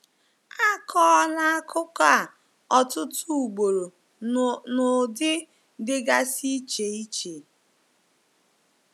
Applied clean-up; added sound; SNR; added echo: none; none; none; none.